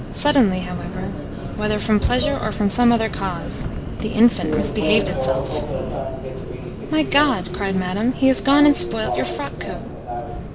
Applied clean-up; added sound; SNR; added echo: none; Subway, metro, underground; 5 dB; none.